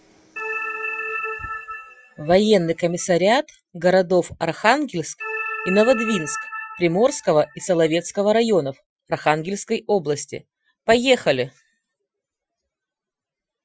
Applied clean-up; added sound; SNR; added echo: classical method Wiener filter.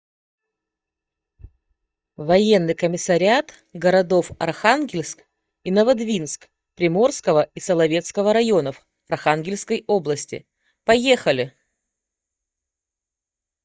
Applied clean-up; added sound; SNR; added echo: neural mask model DeepFilterNet 3.